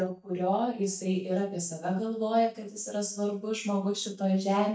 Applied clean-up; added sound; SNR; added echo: neural mask model DeepFilterNet 3.